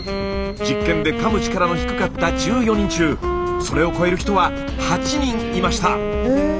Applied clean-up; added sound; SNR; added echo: none; Wind instrument, woodwind instrument; 4 dB; none.